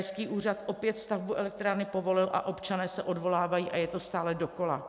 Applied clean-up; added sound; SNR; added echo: none; none; none; none.